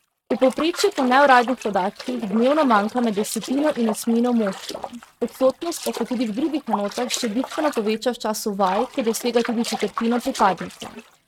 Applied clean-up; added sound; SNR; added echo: neural mask model RNNoise.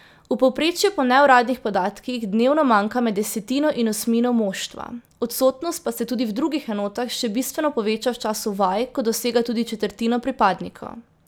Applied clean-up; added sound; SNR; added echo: none; none; none; none.